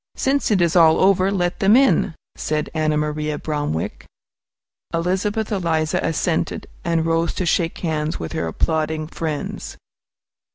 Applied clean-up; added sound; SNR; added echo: none; none; none; none.